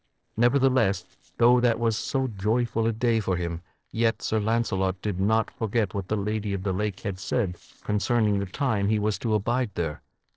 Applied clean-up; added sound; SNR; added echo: neural separator model SepFormer DNS4.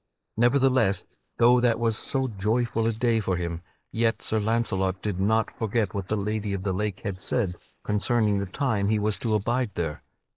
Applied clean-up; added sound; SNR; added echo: neural mask model Resemble Enhance denoiser.